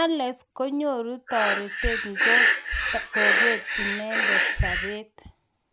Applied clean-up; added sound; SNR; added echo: none; Breathing; -5 dB; none.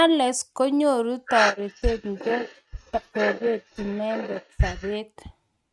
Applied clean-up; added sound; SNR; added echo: neural mask model RNNoise.